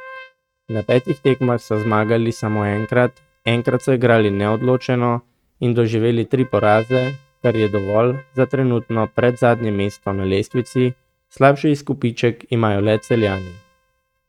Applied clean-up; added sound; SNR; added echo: neural mask model RNNoise.